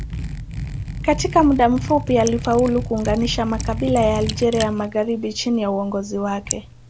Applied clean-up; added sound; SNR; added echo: none; Liquid; 8 dB; none.